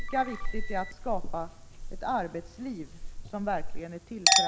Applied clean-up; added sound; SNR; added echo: none; Chink, clink; -4 dB; none.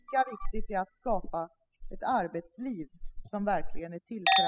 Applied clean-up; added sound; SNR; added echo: classical method spectral subtraction.